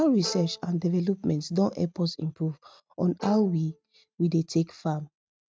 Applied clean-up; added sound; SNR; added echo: neural mask model RNNoise.